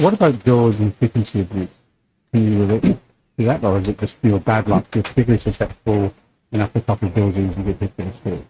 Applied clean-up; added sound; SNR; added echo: neural mask model RNNoise.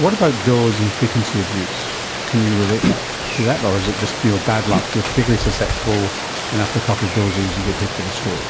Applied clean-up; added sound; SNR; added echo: none; Rain; 5 dB; none.